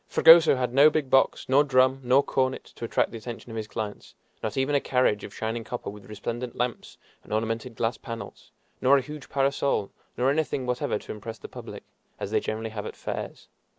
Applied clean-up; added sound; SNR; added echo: none; none; none; none.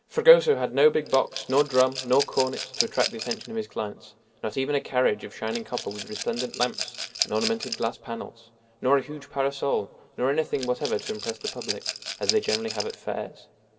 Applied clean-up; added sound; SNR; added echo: none; Rattle / Glass; 8 dB; reverberation time 1.9 s.